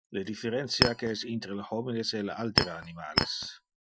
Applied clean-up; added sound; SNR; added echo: classical method Wiener filter.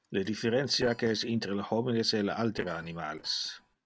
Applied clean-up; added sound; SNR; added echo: neural separator model SepFormer DNS4.